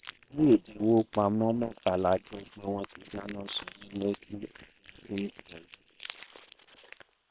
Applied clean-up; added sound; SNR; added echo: neural separator model SepFormer WHAM!.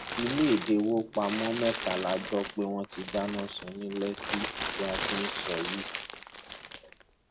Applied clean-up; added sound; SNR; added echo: none; Crumpling, crinkling; 6 dB; none.